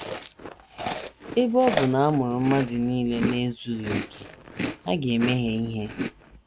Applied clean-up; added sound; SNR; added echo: none; Chewing, mastication; 7 dB; none.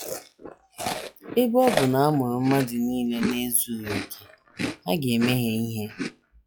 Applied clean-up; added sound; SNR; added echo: classical method log-MMSE.